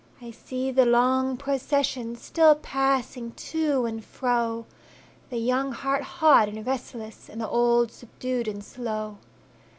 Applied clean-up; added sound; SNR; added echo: none; none; none; none.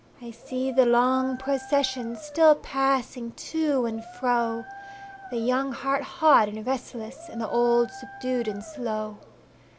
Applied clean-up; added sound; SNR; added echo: none; Dog; 18 dB; none.